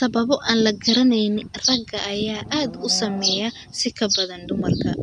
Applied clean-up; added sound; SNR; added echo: none; Livestock, farm animals, working animals; 20 dB; none.